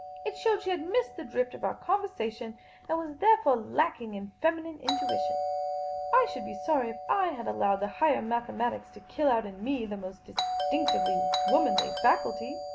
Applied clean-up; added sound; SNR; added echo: none; Doorbell; 5 dB; none.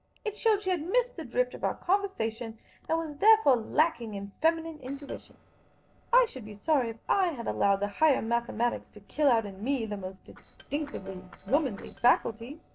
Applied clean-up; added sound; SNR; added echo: neural separator model SepFormer DNS4.